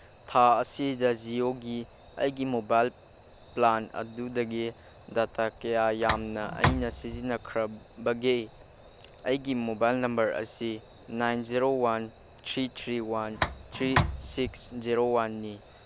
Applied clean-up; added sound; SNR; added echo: none; Tick; 2 dB; none.